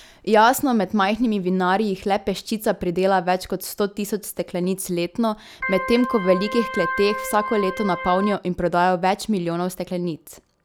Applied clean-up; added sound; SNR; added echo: none; Organ; 6 dB; none.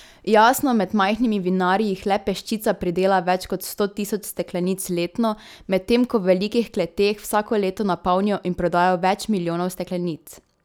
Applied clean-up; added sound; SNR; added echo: none; none; none; none.